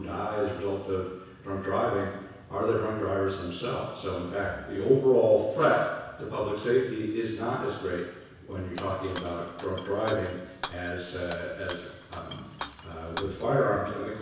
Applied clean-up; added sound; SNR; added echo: none; Shatter; 11 dB; reverberation time 1.1 s.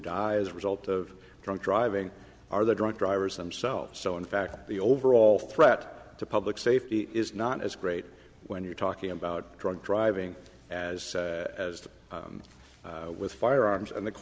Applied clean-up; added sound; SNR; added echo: none; none; none; none.